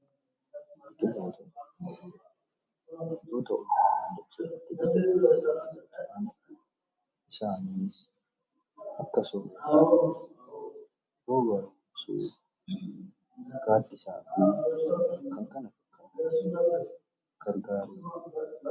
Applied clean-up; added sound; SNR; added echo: none; none; none; none.